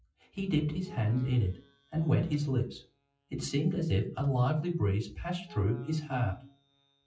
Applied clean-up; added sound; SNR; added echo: classical method WPE with log-MMSE.